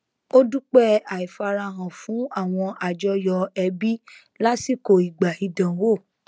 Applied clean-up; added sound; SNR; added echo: none; none; none; none.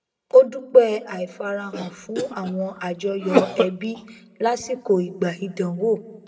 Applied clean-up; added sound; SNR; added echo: none; Cough; 4 dB; reverberation time 1.2 s.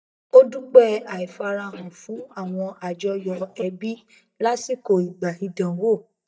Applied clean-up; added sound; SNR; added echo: neural mask model DeepFilterNet 3.